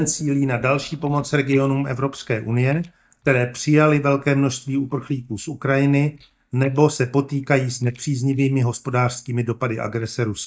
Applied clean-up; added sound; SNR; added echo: neural mask model DeepFilterNet 3.